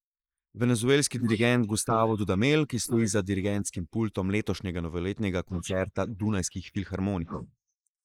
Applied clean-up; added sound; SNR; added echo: neural mask model Resemble Enhance denoiser.